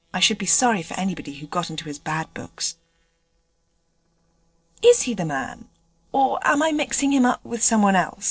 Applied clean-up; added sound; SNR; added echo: neural separator model SepFormer DNS4.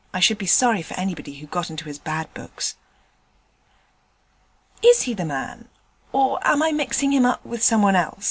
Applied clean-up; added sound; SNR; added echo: none; none; none; none.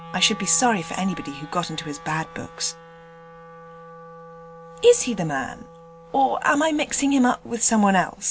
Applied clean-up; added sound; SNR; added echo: none; Wind instrument, woodwind instrument; 18 dB; none.